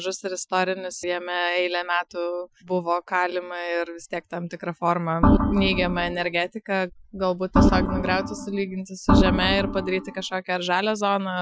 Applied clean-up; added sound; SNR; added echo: classical method Wiener filter.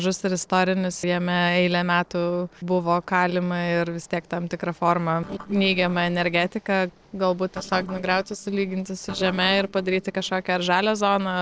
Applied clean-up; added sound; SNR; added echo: neural separator model SepFormer DNS4.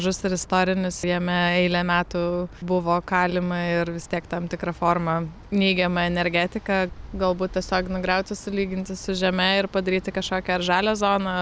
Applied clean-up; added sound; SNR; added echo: none; none; none; none.